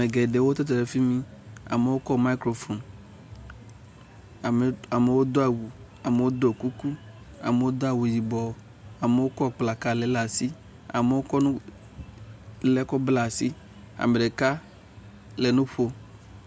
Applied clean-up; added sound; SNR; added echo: none; none; none; none.